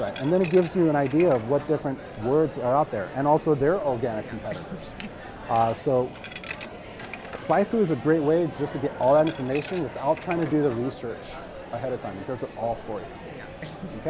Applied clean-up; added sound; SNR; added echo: none; Coin (dropping); 13 dB; none.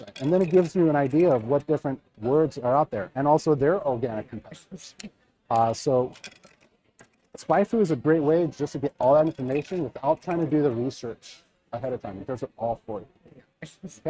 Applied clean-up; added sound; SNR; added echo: neural mask model RNNoise.